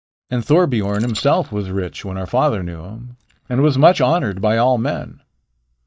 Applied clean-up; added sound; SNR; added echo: neural mask model DeepFilterNet 3.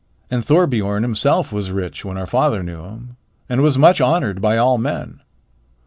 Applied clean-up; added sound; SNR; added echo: none; none; none; none.